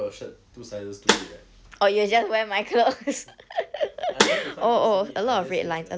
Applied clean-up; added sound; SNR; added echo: none; Snare drum; 0 dB; none.